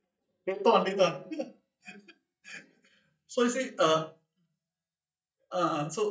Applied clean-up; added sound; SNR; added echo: neural mask model DeepFilterNet 3.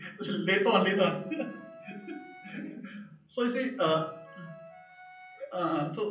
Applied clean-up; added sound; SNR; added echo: none; Wind instrument, woodwind instrument; 19 dB; reverberation time 0.6 s.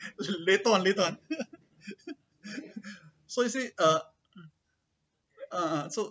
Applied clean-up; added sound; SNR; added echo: none; none; none; none.